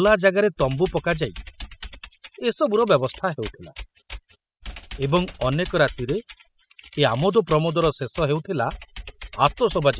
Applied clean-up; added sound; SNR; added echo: classical method spectral subtraction.